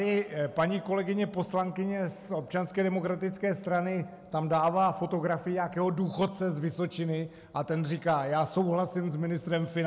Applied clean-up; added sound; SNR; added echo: none; none; none; none.